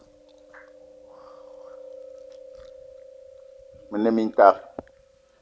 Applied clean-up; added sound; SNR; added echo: none; Chewing, mastication; 19 dB; none.